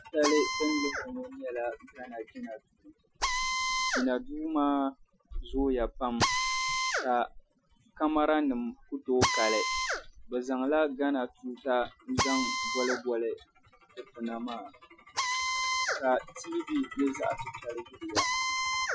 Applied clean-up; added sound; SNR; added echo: classical method Wiener filter.